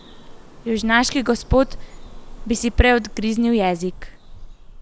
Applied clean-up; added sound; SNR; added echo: none; Bird vocalization, bird call, bird song; 14 dB; none.